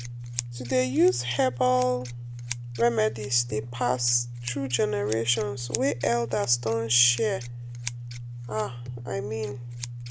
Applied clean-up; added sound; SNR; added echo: none; Scissors; 8 dB; none.